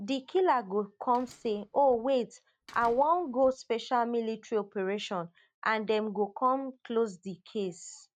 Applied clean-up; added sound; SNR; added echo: neural mask model RNNoise.